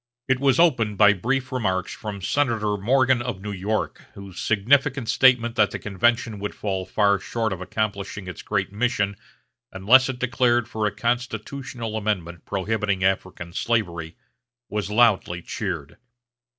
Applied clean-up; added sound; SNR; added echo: none; none; none; none.